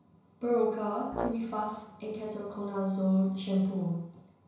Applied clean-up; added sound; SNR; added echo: none; Brass instrument; 8 dB; reverberation time 0.6 s.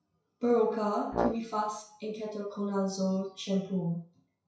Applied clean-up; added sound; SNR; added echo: classical method WPE with log-MMSE.